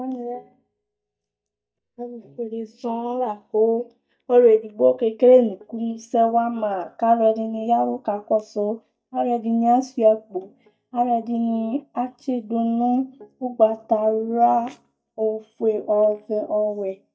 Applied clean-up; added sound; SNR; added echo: neural mask model DeepFilterNet 3.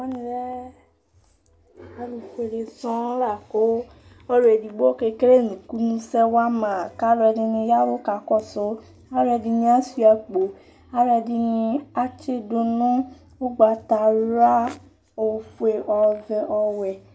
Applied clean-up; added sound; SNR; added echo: none; none; none; none.